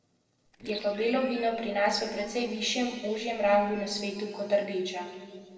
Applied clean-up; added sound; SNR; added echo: neural separator model SepFormer DNS4.